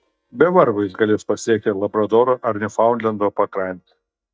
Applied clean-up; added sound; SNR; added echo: neural mask model DeepFilterNet 3.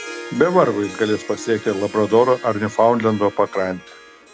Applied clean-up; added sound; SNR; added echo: none; Harp; 17 dB; none.